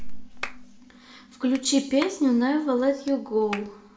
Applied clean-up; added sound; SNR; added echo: none; Clapping; 18 dB; reverberation time 0.6 s.